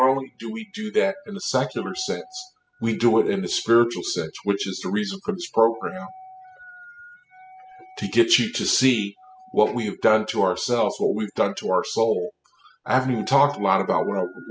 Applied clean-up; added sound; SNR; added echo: classical method spectral subtraction.